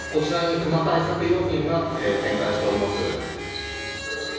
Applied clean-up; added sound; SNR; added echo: none; Harmonica; 11 dB; reverberation time 1.1 s.